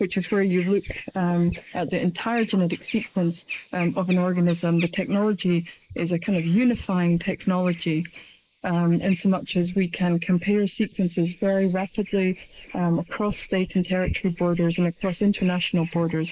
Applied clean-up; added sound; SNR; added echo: neural mask model Resemble Enhance denoiser.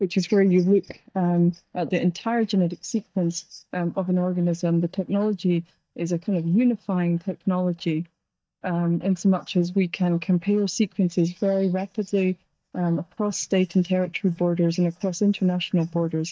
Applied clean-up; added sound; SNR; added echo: neural mask model DeepFilterNet 3.